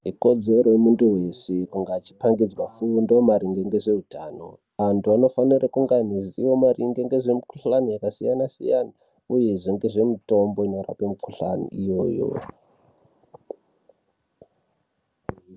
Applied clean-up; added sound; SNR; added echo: none; none; none; none.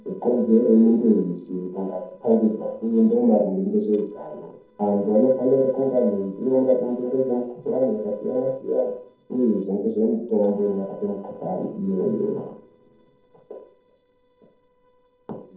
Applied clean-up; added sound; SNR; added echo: neural separator model SepFormer DNS4.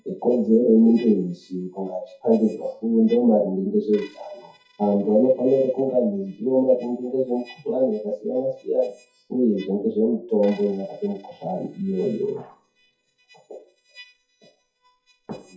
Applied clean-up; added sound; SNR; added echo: classical method WPE with log-MMSE.